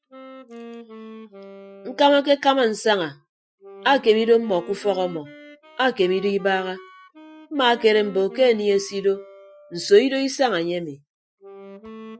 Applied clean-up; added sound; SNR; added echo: classical method Wiener filter.